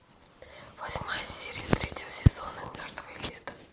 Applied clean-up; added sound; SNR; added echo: none; none; none; none.